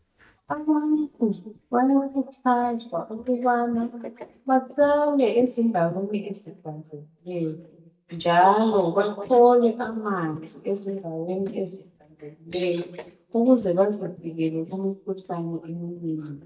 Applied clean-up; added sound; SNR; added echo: neural mask model DeepFilterNet 3.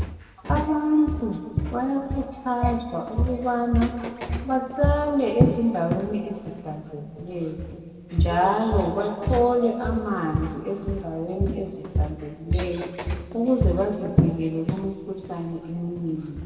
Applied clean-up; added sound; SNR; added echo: none; Walk, footsteps; 2 dB; reverberation time 2.0 s.